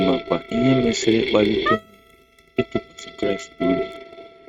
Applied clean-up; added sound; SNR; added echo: neural mask model RNNoise.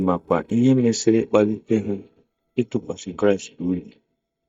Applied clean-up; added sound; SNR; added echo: neural mask model DeepFilterNet 3.